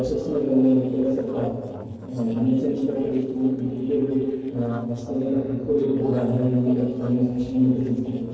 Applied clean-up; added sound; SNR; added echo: neural separator model SepFormer DNS4.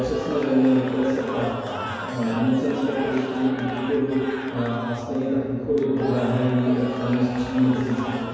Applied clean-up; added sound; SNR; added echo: none; Crowd / Cheering; 11 dB; reverberation time 2.2 s.